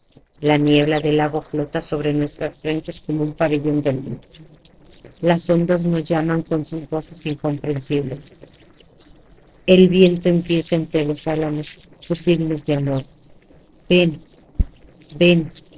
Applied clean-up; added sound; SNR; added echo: neural separator model SepFormer DNS4.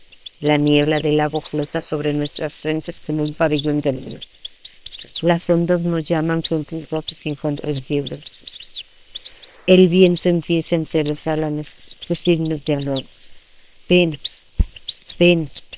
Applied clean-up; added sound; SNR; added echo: neural separator model SepFormer WHAM!.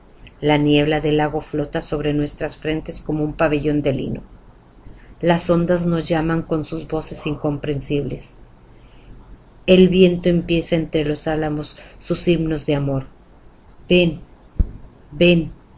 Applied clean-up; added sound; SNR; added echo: none; none; none; none.